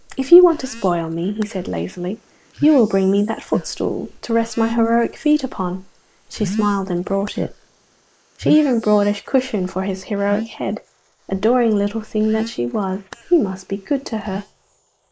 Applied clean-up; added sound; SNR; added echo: neural mask model Resemble Enhance denoiser.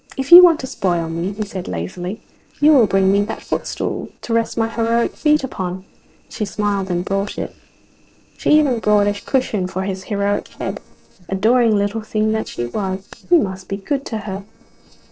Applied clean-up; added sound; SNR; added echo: neural separator model SepFormer DNS4.